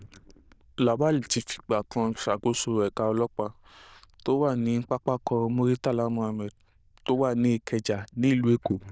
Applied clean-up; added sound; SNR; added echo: neural diffusion model UNIVERSE++.